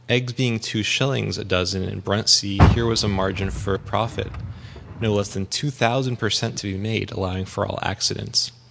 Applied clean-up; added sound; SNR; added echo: none; Car; 5 dB; none.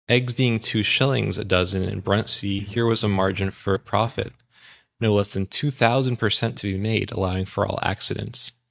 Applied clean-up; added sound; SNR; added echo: neural mask model DeepFilterNet 3.